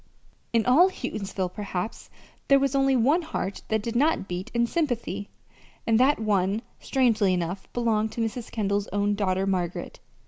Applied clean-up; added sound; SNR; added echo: none; none; none; none.